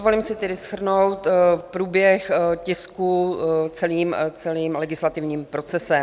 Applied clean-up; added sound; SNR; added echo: none; none; none; none.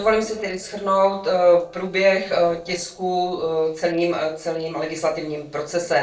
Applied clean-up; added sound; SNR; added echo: neural separator model SepFormer DNS4.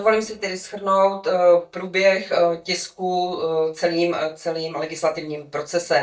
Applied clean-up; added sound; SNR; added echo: neural mask model DeepFilterNet 3.